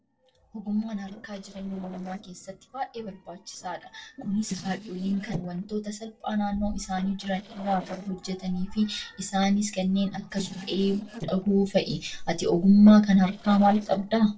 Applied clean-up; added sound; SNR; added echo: neural separator model SepFormer DNS4.